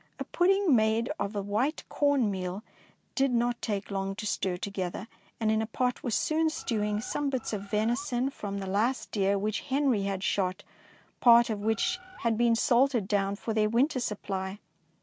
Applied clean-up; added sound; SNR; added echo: none; Bird; 19 dB; none.